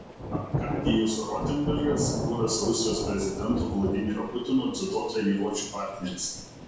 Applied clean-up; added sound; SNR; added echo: none; Thunder / Rain; 4 dB; reverberation time 0.6 s.